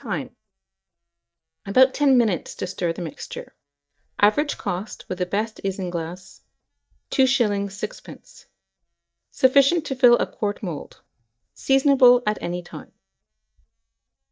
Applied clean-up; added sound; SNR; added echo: neural mask model DeepFilterNet 3.